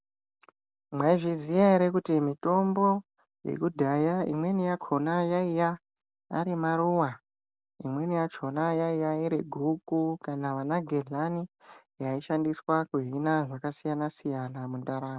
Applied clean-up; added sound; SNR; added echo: none; none; none; none.